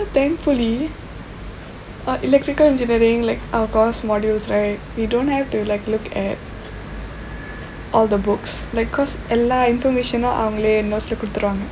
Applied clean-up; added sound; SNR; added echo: none; none; none; none.